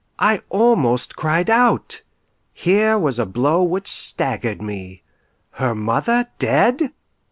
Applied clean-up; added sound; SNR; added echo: none; none; none; none.